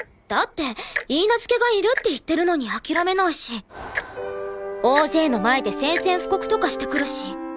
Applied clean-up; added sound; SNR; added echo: none; Tick-tock; 13 dB; none.